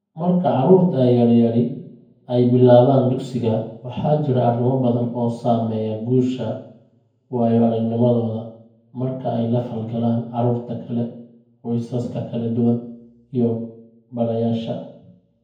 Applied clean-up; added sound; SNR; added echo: none; none; none; reverberation time 0.9 s.